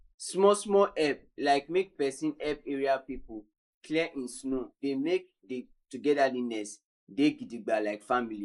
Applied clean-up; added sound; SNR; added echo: neural mask model Resemble Enhance denoiser.